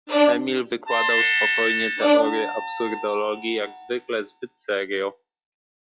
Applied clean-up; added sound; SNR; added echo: classical method log-MMSE.